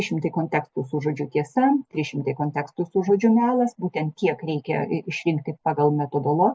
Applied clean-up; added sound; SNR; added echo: none; none; none; none.